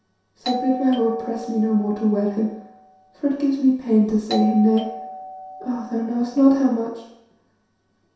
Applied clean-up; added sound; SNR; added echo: none; Doorbell; 12 dB; reverberation time 0.7 s.